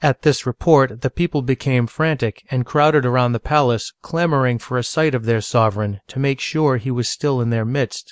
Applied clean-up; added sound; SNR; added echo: none; none; none; none.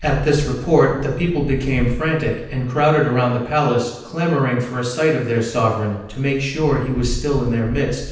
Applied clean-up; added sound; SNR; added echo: none; Wind; 11 dB; reverberation time 0.9 s.